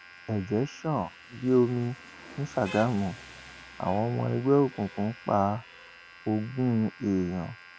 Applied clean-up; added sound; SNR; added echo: none; Domestic sounds, home sounds + Rain; 19 dB; none.